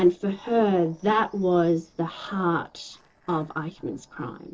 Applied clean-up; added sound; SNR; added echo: neural separator model SepFormer DNS4.